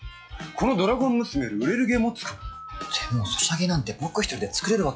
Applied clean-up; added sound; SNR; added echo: classical method log-MMSE.